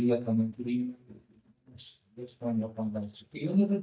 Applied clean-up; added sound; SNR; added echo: neural mask model DeepFilterNet 3.